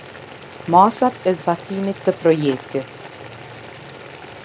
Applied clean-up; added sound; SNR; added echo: none; Boiling; 15 dB; none.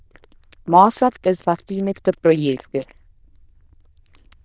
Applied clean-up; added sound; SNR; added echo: neural diffusion model UNIVERSE++.